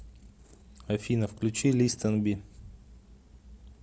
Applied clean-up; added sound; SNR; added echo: none; none; none; none.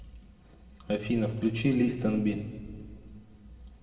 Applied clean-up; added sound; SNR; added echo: none; none; none; reverberation time 1.6 s.